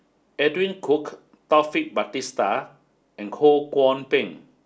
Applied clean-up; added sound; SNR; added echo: none; none; none; none.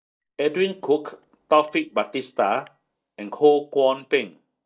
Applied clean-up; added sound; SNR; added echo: neural mask model DeepFilterNet 3.